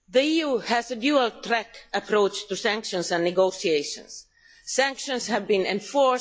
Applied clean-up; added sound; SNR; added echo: classical method log-MMSE.